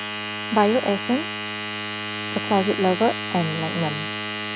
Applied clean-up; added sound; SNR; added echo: none; Domestic sounds, home sounds; 4 dB; none.